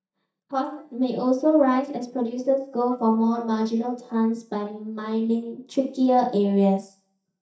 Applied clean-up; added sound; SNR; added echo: neural mask model DeepFilterNet 3.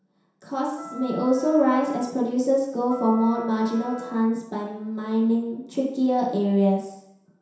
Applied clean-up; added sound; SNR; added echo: none; Wind instrument, woodwind instrument; 17 dB; reverberation time 0.7 s.